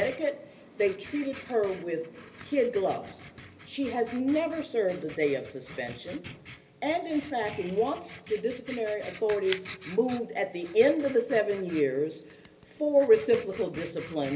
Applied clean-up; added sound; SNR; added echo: none; Writing; 17 dB; reverberation time 0.3 s.